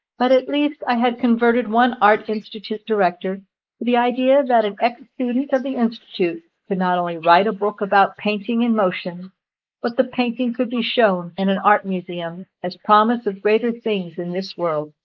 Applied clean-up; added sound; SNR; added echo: neural mask model Resemble Enhance denoiser.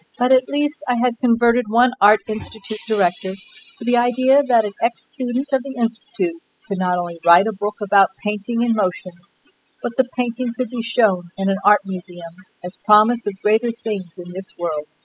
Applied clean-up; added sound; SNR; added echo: classical method spectral subtraction.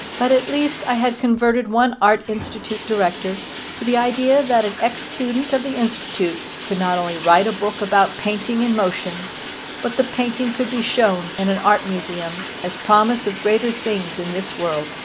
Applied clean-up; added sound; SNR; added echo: none; Bathtub (filling or washing); 10 dB; none.